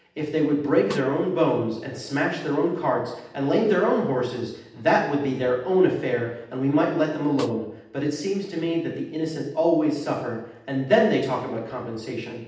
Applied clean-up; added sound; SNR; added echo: none; Snare drum; 19 dB; reverberation time 0.8 s.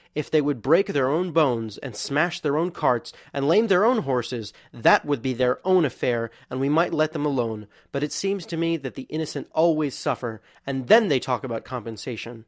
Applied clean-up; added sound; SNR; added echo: none; none; none; none.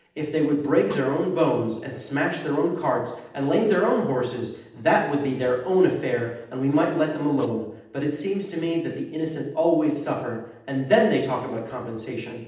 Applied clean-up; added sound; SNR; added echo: neural separator model SepFormer DNS4.